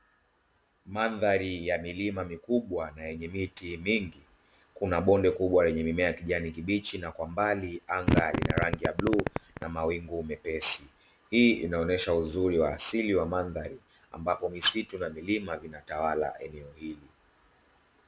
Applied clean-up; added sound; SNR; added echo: none; Fart; -1 dB; none.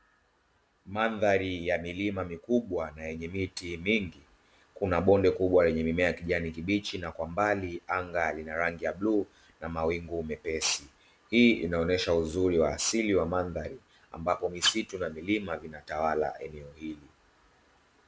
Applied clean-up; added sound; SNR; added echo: none; none; none; none.